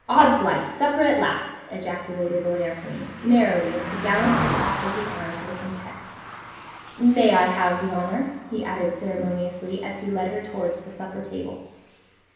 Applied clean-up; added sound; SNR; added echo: none; Car passing by; 11 dB; reverberation time 0.9 s.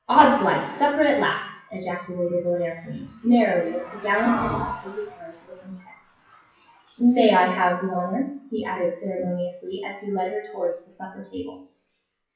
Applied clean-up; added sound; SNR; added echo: classical method WPE with log-MMSE.